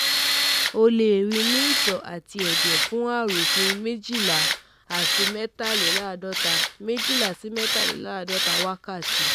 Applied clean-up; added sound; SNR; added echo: none; Tools; -2 dB; none.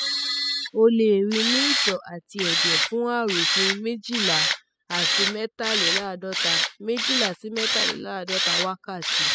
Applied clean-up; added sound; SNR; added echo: classical method spectral subtraction.